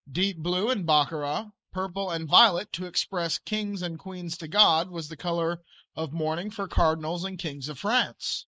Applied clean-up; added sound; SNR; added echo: neural mask model Resemble Enhance denoiser.